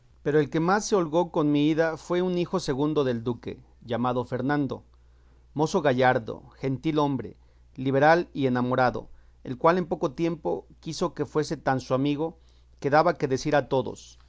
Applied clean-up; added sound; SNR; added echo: none; none; none; none.